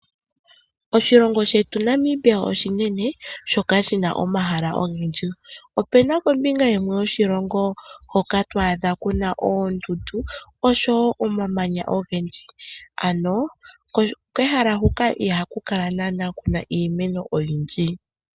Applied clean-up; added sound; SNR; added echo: none; none; none; none.